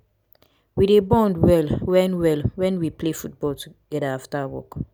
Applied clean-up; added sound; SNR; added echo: none; none; none; none.